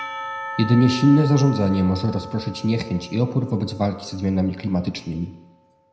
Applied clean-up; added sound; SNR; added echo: none; Church bell / Percussion; 14 dB; reverberation time 0.7 s.